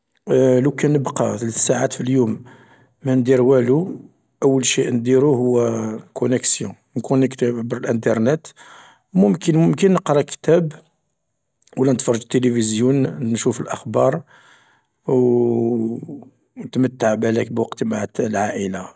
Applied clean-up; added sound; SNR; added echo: none; none; none; none.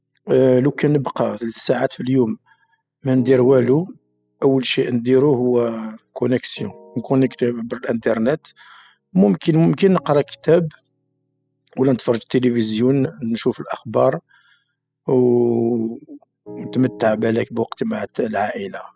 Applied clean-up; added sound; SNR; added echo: classical method spectral subtraction.